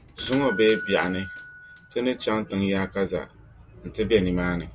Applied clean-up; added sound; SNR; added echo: none; Doorbell; 0 dB; none.